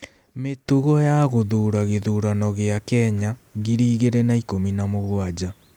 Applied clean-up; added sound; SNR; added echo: none; none; none; none.